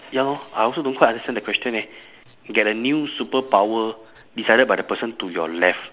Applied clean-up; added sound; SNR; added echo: none; none; none; none.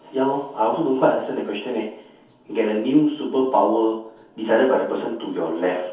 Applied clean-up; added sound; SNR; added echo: none; none; none; reverberation time 0.6 s.